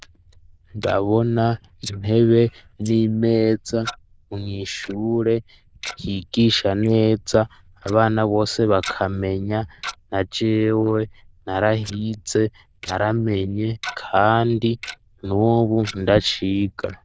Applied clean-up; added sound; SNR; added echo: neural diffusion model UNIVERSE++.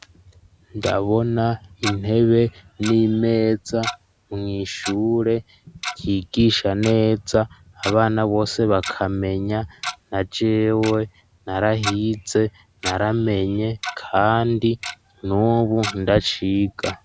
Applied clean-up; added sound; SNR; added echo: none; Tick-tock; 14 dB; none.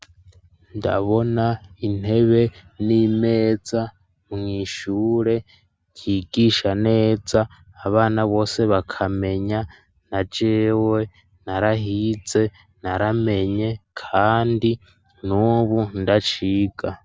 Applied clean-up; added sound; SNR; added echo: none; none; none; none.